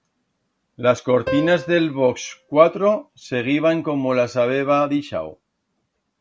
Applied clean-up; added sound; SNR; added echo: none; Piano; 14 dB; none.